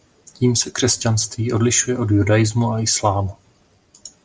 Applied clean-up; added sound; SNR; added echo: none; none; none; none.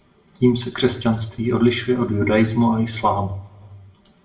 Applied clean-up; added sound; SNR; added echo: none; none; none; reverberation time 0.6 s.